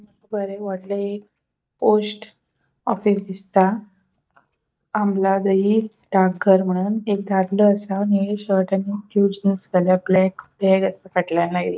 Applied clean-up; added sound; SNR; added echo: neural mask model DeepFilterNet 3.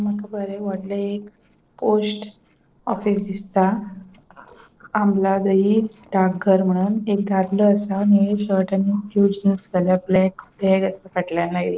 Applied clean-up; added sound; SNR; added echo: neural separator model SepFormer DNS4.